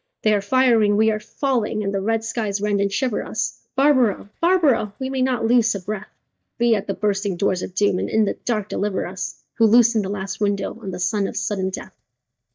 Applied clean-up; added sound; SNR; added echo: neural mask model DeepFilterNet 3.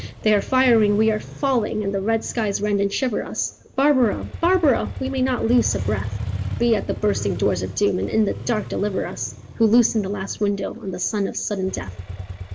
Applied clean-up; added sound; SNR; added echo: none; Motorcycle; 10 dB; reverberation time 0.5 s.